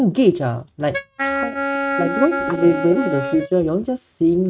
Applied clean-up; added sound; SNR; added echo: neural mask model RNNoise.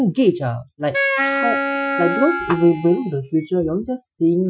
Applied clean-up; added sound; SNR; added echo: classical method Wiener filter.